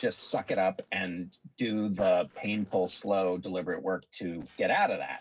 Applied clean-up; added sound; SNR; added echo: neural separator model SepFormer DNS4.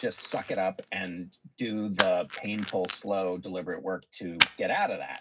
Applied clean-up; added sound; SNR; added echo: none; Splash, splatter; 4 dB; reverberation time 0.4 s.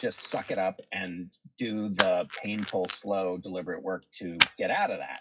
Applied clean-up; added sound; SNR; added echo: classical method WPE with log-MMSE.